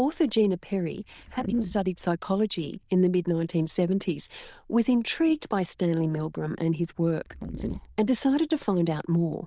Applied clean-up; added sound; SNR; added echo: neural diffusion model UNIVERSE++.